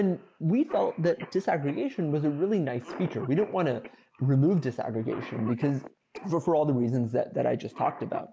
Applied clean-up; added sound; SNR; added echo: none; Cough; 18 dB; none.